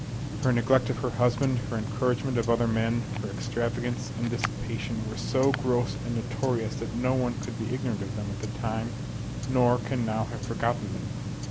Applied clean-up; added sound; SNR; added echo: none; Tick-tock; 4 dB; none.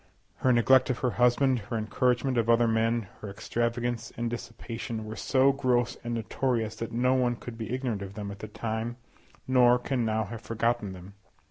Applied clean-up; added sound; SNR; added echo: none; none; none; none.